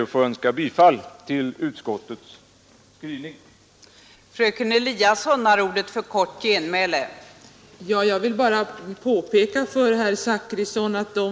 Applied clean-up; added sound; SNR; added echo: none; none; none; none.